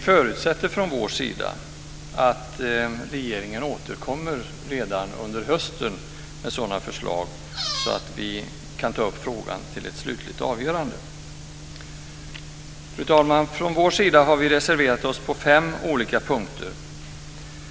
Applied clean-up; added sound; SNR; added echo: none; Squeak; 6 dB; none.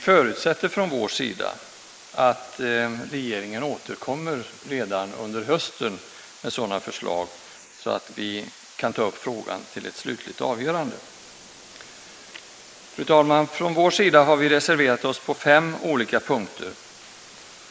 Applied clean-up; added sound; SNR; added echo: neural mask model Resemble Enhance denoiser.